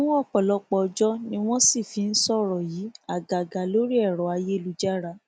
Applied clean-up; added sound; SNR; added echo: none; none; none; none.